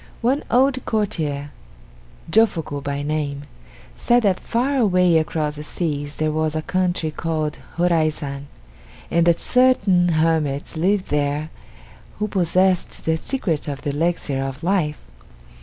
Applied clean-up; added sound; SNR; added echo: none; none; none; none.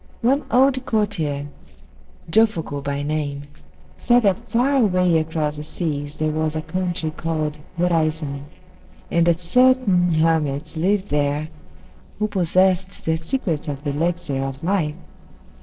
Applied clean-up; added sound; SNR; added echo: neural separator model SepFormer DNS4.